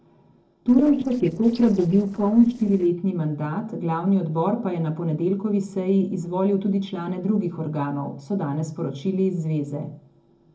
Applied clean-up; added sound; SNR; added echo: neural separator model SepFormer DNS4.